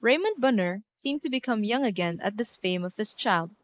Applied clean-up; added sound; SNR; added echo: neural mask model Resemble Enhance denoiser.